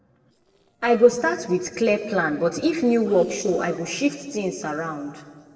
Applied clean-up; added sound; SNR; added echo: neural separator model SepFormer DNS4.